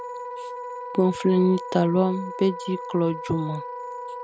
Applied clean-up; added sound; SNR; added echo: none; Wind instrument, woodwind instrument; 10 dB; none.